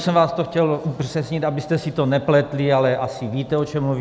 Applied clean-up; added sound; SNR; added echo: none; none; none; none.